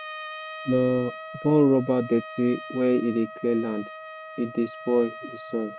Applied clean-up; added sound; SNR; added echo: none; Trumpet; 14 dB; none.